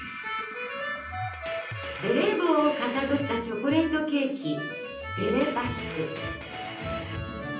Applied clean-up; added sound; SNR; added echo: none; Drum kit; 13 dB; reverberation time 0.6 s.